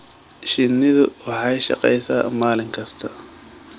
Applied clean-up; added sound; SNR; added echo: none; none; none; none.